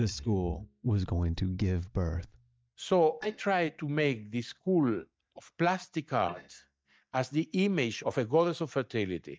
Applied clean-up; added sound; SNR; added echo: neural mask model DeepFilterNet 3.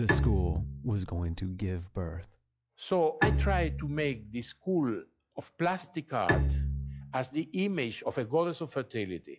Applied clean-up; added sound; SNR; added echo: classical method log-MMSE.